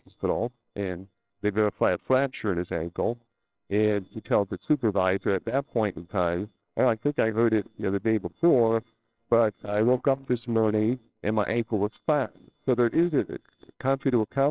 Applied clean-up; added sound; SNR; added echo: neural separator model SepFormer WHAMR!.